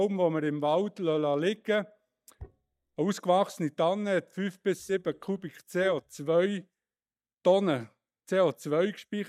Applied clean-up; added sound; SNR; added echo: neural mask model DeepFilterNet 3.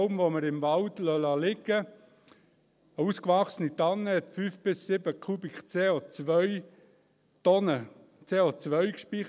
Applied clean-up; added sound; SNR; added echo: none; none; none; none.